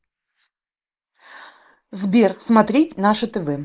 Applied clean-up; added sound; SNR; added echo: neural mask model Resemble Enhance denoiser.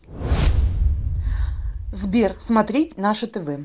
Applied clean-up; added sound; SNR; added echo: none; Whoosh, swoosh, swish; -1 dB; none.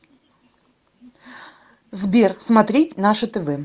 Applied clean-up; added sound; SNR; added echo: none; none; none; none.